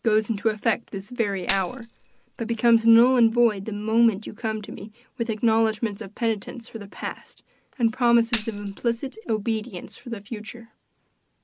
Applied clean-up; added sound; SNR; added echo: none; Tambourine; 13 dB; none.